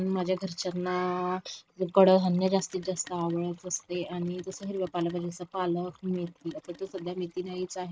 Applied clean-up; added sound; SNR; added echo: neural mask model RNNoise.